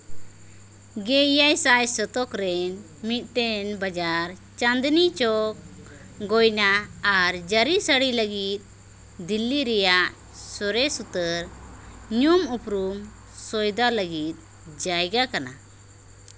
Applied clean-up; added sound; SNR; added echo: none; none; none; none.